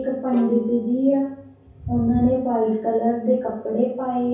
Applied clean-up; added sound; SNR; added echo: none; Bowed string instrument; 19 dB; reverberation time 0.6 s.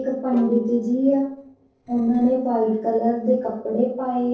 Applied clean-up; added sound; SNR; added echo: neural separator model SepFormer DNS4.